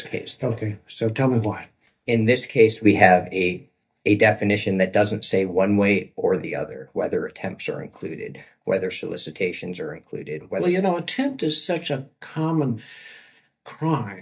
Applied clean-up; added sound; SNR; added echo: neural mask model DeepFilterNet 3.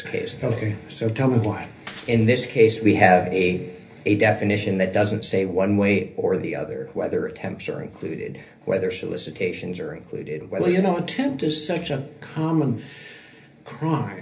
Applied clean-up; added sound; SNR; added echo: none; Shatter / Crushing; 19 dB; reverberation time 0.3 s.